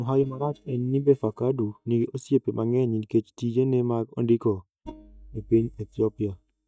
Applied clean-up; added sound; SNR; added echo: neural mask model DeepFilterNet 3.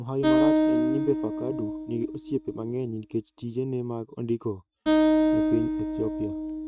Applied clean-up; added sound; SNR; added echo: neural mask model RNNoise.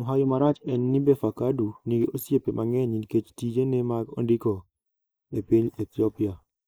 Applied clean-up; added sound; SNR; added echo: neural mask model Resemble Enhance denoiser.